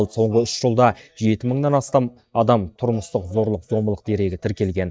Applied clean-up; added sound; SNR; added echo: neural mask model DeepFilterNet 3.